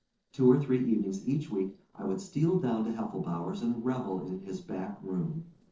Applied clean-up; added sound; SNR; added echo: neural separator model SepFormer DNS4.